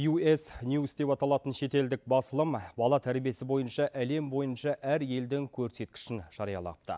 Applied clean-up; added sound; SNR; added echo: none; none; none; none.